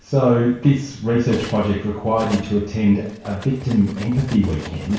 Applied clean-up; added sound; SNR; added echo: none; Cutlery, silverware; 18 dB; reverberation time 0.6 s.